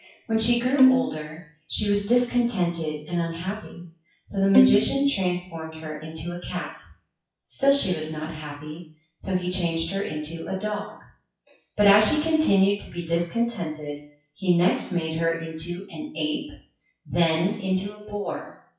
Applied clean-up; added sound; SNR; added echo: classical method WPE with log-MMSE.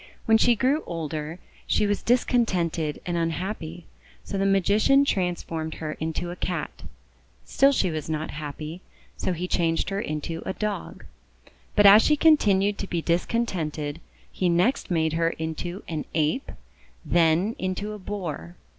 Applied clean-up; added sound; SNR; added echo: none; none; none; none.